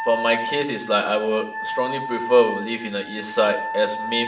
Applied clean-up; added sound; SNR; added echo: none; Wind instrument, woodwind instrument; 7 dB; reverberation time 0.6 s.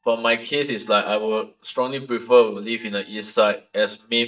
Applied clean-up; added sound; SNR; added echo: neural mask model DeepFilterNet 3.